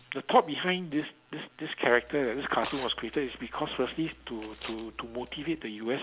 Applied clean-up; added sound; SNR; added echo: none; Tearing; 17 dB; none.